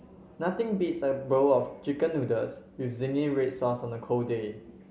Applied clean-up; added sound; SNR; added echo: none; none; none; none.